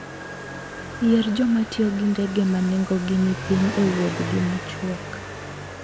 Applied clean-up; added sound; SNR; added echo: none; Motorcycle; 10 dB; none.